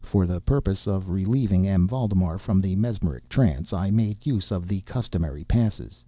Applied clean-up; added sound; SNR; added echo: none; none; none; none.